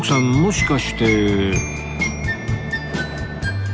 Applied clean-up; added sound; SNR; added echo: none; none; none; none.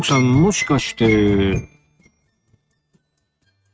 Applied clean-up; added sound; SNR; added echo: neural mask model RNNoise.